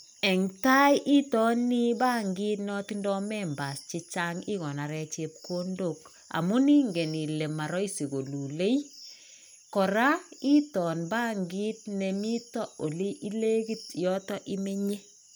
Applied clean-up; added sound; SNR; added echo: none; none; none; none.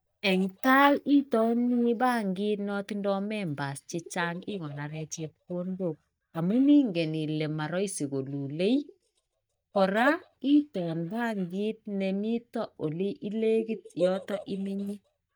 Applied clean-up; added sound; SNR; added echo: neural mask model DeepFilterNet 3.